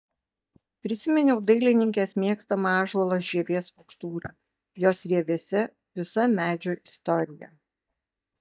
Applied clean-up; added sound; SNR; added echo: neural mask model DeepFilterNet 3.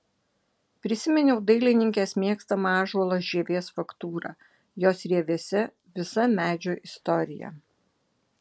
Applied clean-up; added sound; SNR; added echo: none; none; none; none.